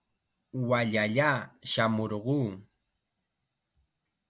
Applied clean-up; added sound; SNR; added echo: none; none; none; none.